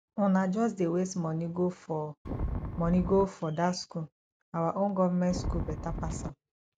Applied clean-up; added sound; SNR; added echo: none; Wind; 4 dB; none.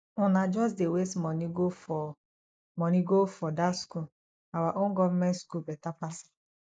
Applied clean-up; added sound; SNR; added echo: neural mask model Resemble Enhance denoiser.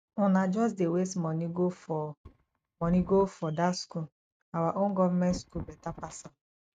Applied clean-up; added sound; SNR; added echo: neural mask model RNNoise.